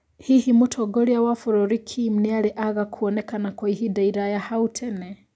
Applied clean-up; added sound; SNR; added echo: none; none; none; none.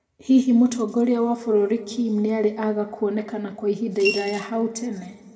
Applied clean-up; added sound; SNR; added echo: none; Coin (dropping) / Glass; 9 dB; reverberation time 1.3 s.